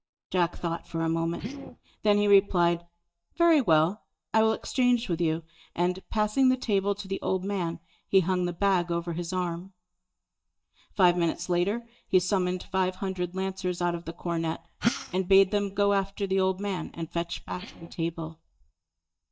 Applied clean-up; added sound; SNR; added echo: neural mask model DeepFilterNet 3.